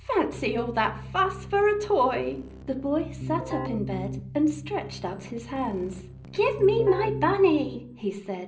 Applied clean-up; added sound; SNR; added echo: none; Keyboard (musical); 11 dB; reverberation time 0.5 s.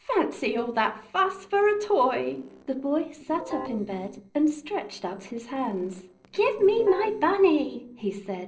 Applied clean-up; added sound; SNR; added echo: neural separator model SepFormer DNS4.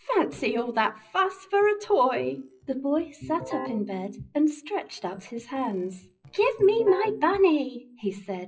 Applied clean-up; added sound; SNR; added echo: classical method WPE with log-MMSE.